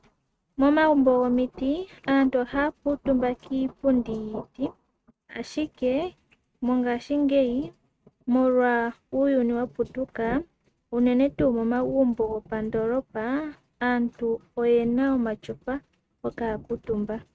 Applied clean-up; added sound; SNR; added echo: neural mask model RNNoise.